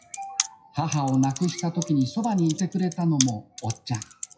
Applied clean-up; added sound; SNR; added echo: classical method WPE with log-MMSE.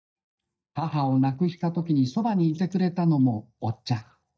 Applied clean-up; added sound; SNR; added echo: neural mask model DeepFilterNet 3.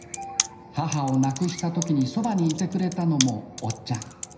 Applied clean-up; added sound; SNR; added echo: none; Computer keyboard; 9 dB; reverberation time 0.9 s.